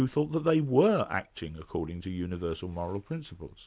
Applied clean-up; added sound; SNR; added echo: none; none; none; none.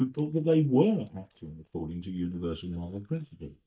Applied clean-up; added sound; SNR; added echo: neural mask model DeepFilterNet 3.